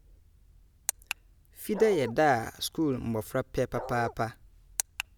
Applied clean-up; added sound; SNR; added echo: none; Bark; 9 dB; none.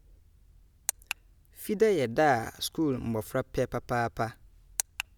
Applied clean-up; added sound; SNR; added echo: none; none; none; none.